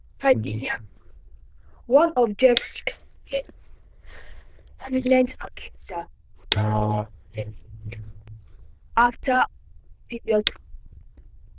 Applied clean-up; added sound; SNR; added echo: neural diffusion model UNIVERSE++.